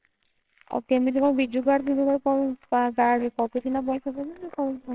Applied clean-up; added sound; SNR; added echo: neural separator model SepFormer WHAMR!.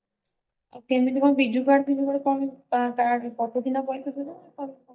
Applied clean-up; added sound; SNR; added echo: neural mask model DeepFilterNet 3.